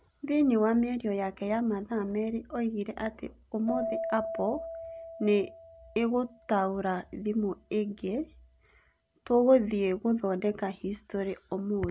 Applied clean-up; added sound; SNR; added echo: none; Keyboard (musical); 14 dB; none.